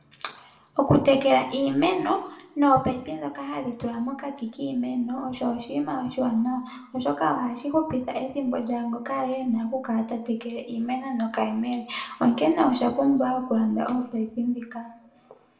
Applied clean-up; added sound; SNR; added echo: none; none; none; reverberation time 0.6 s.